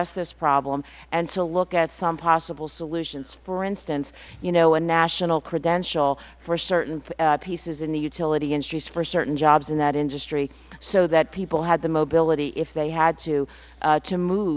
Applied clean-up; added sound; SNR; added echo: none; none; none; none.